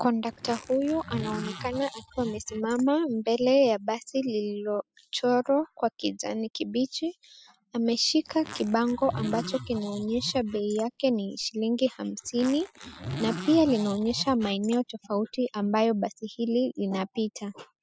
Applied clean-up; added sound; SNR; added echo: classical method spectral subtraction.